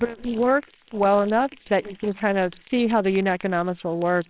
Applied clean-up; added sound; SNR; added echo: neural separator model SepFormer WHAMR!.